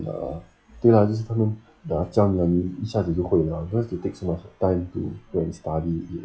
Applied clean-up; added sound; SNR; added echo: classical method log-MMSE.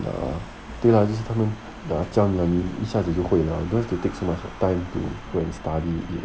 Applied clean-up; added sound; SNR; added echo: none; Engine; 17 dB; none.